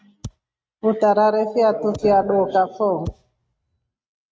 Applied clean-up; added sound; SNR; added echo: neural mask model RNNoise.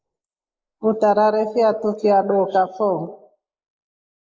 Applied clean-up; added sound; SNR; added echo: neural mask model Resemble Enhance denoiser.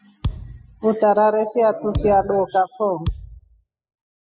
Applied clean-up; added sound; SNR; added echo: classical method spectral subtraction.